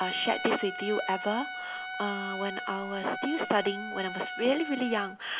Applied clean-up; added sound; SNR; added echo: none; Trumpet; 7 dB; none.